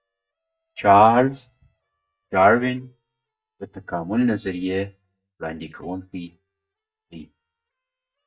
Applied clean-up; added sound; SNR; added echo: neural mask model DeepFilterNet 3.